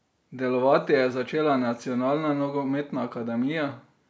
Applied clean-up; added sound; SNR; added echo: none; none; none; none.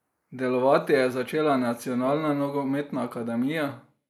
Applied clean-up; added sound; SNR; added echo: neural mask model Resemble Enhance denoiser.